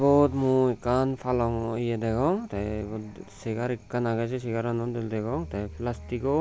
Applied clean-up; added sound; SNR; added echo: none; none; none; none.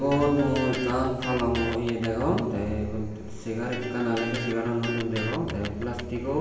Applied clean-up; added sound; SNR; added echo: none; Electric guitar; 11 dB; reverberation time 1.3 s.